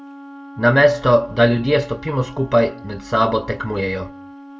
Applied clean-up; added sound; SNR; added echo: none; Wind instrument, woodwind instrument; 19 dB; reverberation time 0.2 s.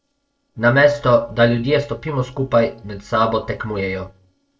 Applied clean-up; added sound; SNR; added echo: neural separator model SepFormer DNS4.